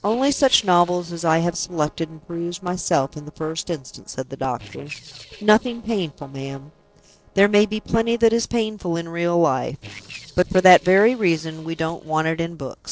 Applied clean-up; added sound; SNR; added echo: neural separator model SepFormer DNS4.